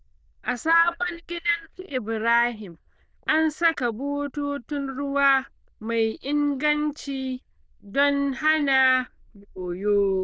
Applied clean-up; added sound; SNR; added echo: neural diffusion model UNIVERSE++.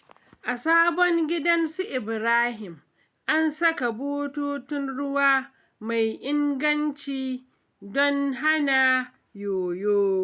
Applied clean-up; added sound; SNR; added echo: none; none; none; none.